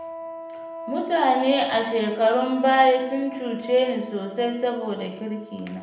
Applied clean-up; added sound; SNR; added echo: none; Wind instrument, woodwind instrument; 14 dB; reverberation time 0.7 s.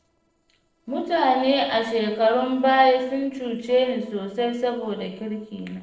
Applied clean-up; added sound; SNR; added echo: neural separator model SepFormer DNS4.